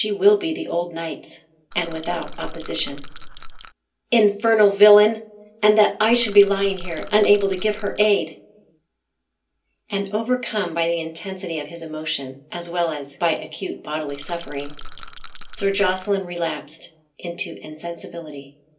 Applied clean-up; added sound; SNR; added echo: none; Rattle / Rattle (instrument); 10 dB; reverberation time 0.3 s.